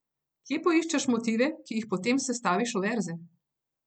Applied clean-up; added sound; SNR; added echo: none; none; none; none.